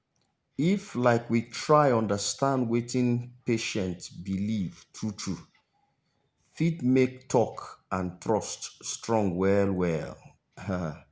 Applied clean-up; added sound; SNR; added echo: none; none; none; none.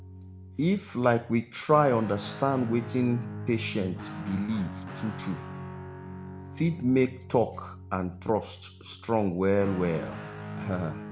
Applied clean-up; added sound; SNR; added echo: none; Guitar; 12 dB; none.